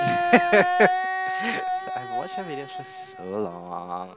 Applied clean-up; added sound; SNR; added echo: none; Wind instrument, woodwind instrument; 1 dB; none.